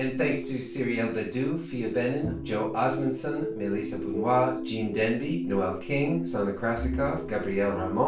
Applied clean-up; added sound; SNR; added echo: none; none; none; reverberation time 0.3 s.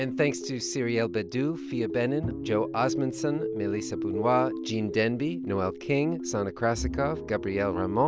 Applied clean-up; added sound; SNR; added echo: none; none; none; none.